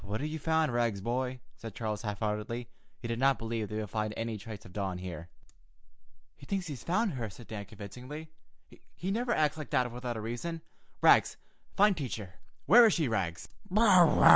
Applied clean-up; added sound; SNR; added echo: none; none; none; none.